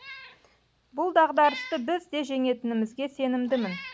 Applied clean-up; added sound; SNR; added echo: none; Meow; 17 dB; none.